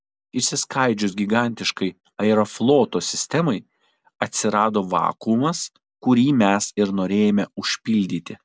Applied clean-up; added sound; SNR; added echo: none; none; none; none.